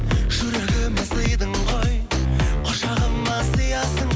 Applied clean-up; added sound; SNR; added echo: none; none; none; none.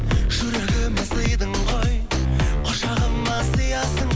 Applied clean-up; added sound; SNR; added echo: none; Wind; 13 dB; none.